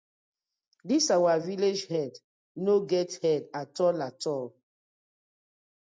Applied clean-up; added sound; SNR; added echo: none; none; none; none.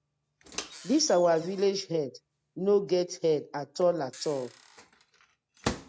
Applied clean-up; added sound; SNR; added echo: none; Microwave oven; 15 dB; none.